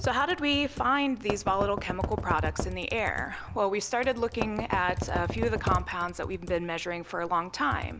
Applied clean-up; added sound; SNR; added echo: none; Computer keyboard + Knock; 6 dB; none.